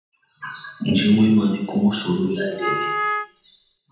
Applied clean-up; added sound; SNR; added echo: none; Wind instrument, woodwind instrument; 5 dB; reverberation time 0.8 s.